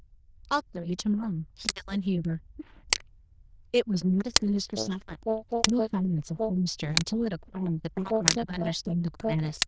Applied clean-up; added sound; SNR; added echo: neural diffusion model UNIVERSE++.